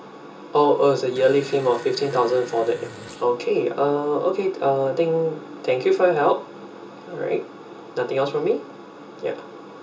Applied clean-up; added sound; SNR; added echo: none; Fart; 20 dB; reverberation time 0.2 s.